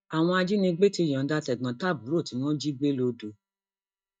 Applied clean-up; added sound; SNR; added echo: neural mask model DeepFilterNet 3.